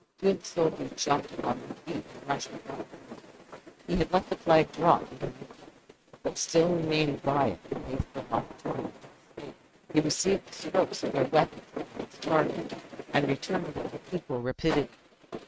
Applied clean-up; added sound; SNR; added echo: neural mask model RNNoise.